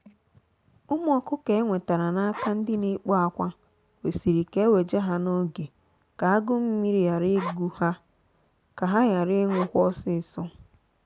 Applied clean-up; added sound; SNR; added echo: none; Zipper (clothing); 11 dB; none.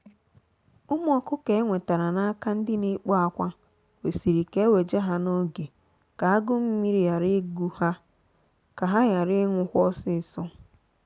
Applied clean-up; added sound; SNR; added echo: none; none; none; none.